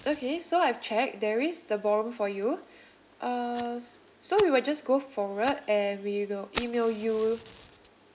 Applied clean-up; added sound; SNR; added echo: none; Fire; 19 dB; none.